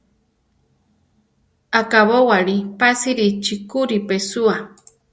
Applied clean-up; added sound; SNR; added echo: none; none; none; none.